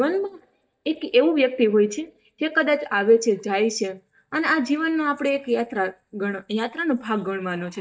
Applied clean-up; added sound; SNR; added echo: neural mask model DeepFilterNet 3.